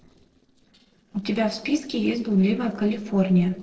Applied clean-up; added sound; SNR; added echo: neural separator model SepFormer DNS4.